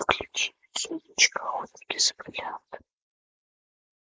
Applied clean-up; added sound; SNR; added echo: neural mask model Resemble Enhance denoiser.